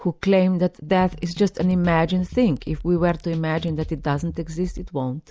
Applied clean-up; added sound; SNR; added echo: none; Drum kit; 14 dB; none.